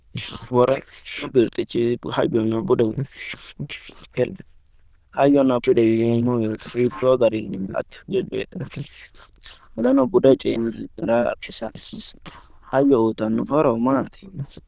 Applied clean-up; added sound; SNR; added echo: neural diffusion model UNIVERSE++.